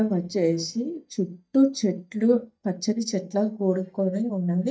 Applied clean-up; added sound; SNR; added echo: neural mask model DeepFilterNet 3.